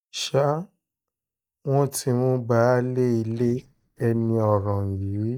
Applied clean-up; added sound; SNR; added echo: neural mask model DeepFilterNet 3.